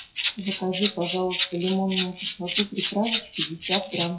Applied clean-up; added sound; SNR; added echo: classical method WPE with log-MMSE.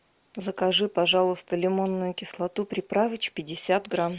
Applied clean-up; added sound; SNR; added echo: none; none; none; none.